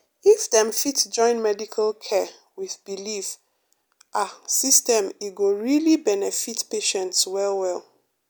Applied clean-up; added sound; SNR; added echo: none; none; none; none.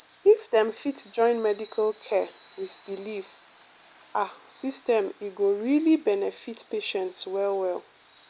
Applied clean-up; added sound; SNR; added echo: none; Cricket; 0 dB; none.